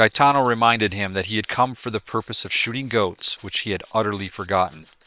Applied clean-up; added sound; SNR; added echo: neural separator model SepFormer WHAM!.